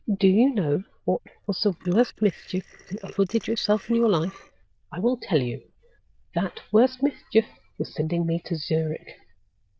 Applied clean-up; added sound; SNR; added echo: neural diffusion model UNIVERSE++.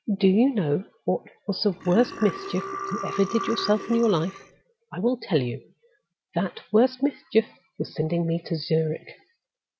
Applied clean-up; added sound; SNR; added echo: none; Burping, eructation; 9 dB; none.